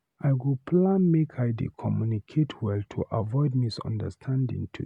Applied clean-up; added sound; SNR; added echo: none; none; none; none.